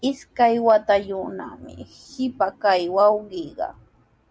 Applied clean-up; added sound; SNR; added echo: none; none; none; none.